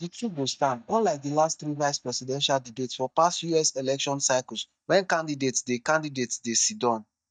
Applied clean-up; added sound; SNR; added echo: neural mask model DeepFilterNet 3.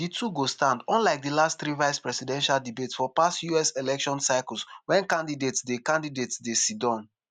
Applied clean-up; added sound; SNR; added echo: none; none; none; none.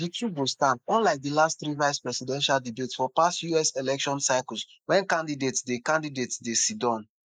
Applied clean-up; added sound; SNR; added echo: neural mask model Resemble Enhance denoiser.